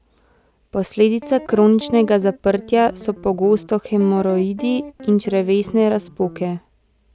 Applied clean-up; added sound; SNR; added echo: none; Guitar; 18 dB; none.